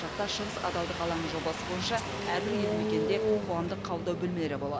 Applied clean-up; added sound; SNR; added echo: none; Engine starting; 0 dB; none.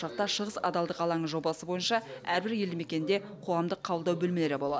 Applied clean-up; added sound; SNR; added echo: none; none; none; none.